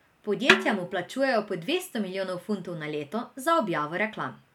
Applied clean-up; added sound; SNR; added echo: none; Snare drum; 1 dB; none.